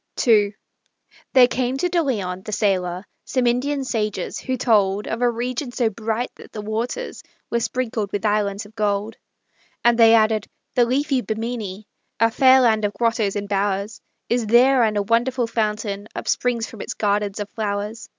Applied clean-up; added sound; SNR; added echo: none; none; none; none.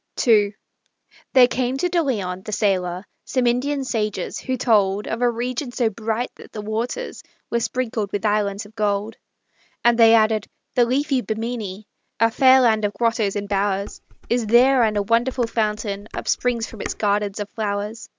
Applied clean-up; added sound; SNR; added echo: none; Dishes, pots, and pans; 18 dB; none.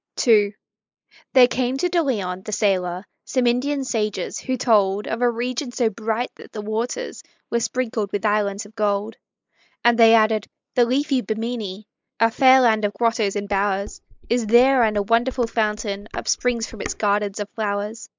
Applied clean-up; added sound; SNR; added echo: neural mask model Resemble Enhance denoiser.